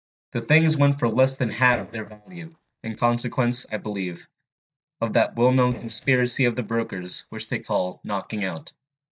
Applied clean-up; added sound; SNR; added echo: neural mask model DeepFilterNet 3.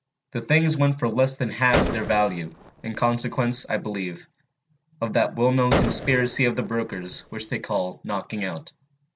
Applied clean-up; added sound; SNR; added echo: none; Gunshot, gunfire; 5 dB; none.